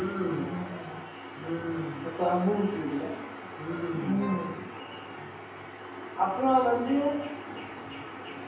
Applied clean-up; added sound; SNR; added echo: none; Wind instrument, woodwind instrument; 11 dB; reverberation time 0.9 s.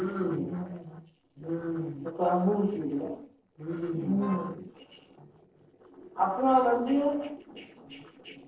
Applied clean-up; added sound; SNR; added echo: neural separator model SepFormer DNS4.